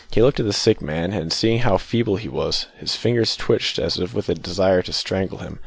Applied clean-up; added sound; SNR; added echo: none; none; none; none.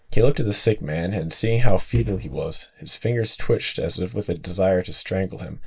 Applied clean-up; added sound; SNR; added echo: neural mask model DeepFilterNet 3.